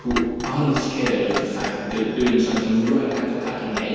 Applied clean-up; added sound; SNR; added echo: none; Clock; 10 dB; reverberation time 2.1 s.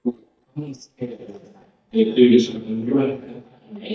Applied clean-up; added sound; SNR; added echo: neural mask model DeepFilterNet 3.